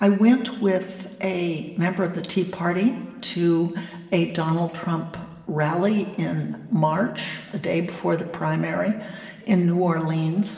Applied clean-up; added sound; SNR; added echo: none; none; none; reverberation time 2.0 s.